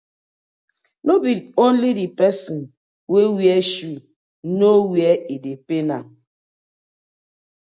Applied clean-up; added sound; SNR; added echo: none; none; none; none.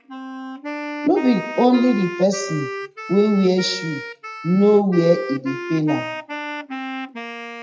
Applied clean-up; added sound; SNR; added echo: classical method WPE with log-MMSE.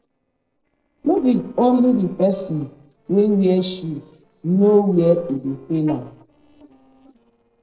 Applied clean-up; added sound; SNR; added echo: neural separator model SepFormer DNS4.